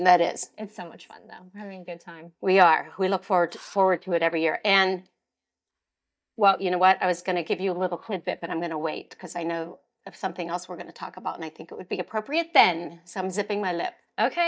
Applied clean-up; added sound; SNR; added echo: neural mask model DeepFilterNet 3.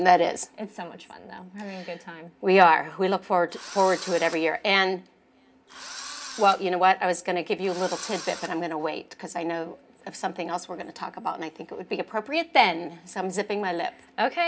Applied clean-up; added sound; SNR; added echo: none; Engine / Drill; 15 dB; reverberation time 0.3 s.